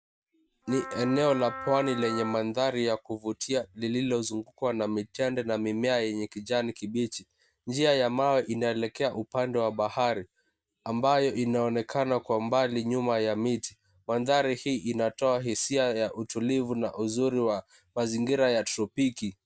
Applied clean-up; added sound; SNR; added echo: none; Wind instrument, woodwind instrument; 11 dB; none.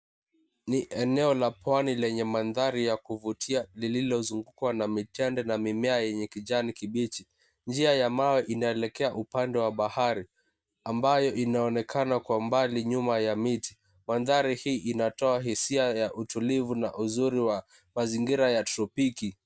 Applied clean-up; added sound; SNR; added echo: none; none; none; none.